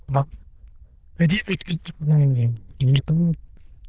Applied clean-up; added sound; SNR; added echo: neural diffusion model UNIVERSE++.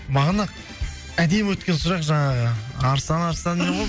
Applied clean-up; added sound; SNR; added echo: none; none; none; none.